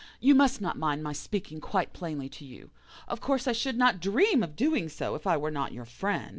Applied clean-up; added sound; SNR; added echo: none; none; none; none.